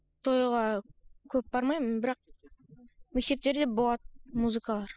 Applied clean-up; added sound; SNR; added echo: classical method spectral subtraction.